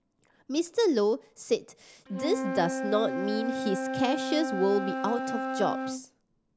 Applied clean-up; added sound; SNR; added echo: none; Wind instrument, woodwind instrument; 4 dB; none.